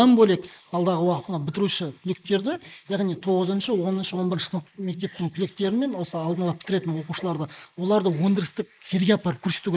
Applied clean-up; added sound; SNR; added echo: neural mask model Resemble Enhance denoiser.